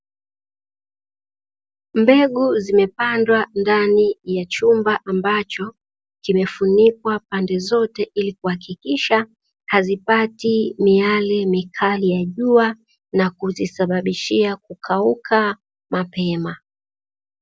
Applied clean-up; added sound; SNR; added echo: none; none; none; none.